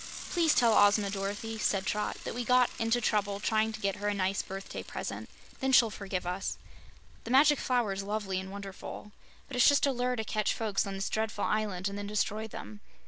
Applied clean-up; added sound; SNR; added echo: none; Mechanisms / Bicycle; 10 dB; none.